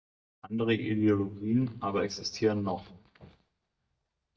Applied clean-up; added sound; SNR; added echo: neural mask model DeepFilterNet 3.